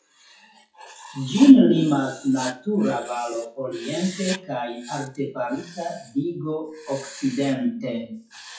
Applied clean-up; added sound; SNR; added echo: classical method WPE with log-MMSE.